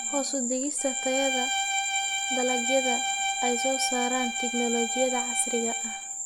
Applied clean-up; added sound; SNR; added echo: none; Bowed string instrument; 3 dB; none.